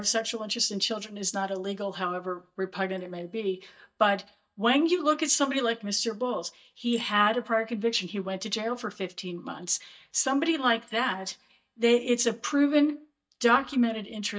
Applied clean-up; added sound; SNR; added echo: neural mask model DeepFilterNet 3.